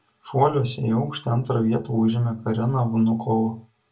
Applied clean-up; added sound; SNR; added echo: none; none; none; reverberation time 0.2 s.